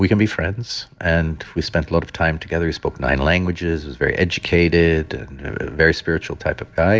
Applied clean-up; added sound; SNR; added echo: none; none; none; none.